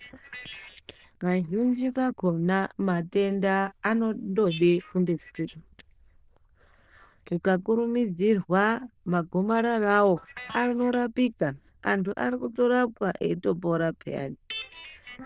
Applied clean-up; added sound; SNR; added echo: neural diffusion model UNIVERSE++.